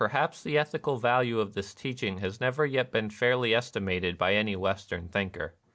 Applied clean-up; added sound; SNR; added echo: none; none; none; none.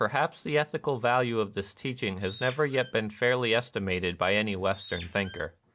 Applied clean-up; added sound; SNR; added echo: none; Bird; 19 dB; none.